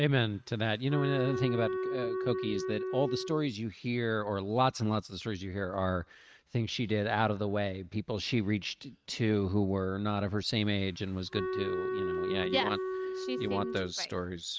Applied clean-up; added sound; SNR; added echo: neural mask model RNNoise.